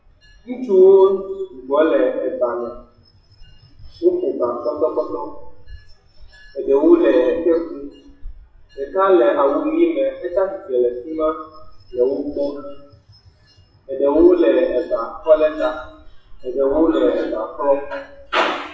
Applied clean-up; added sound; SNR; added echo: classical method WPE with log-MMSE.